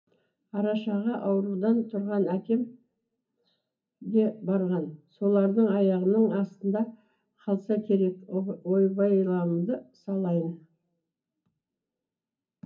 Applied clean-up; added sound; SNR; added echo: none; none; none; reverberation time 0.4 s.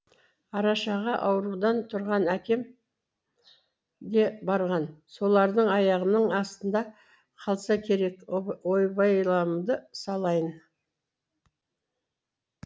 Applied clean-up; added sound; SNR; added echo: none; none; none; none.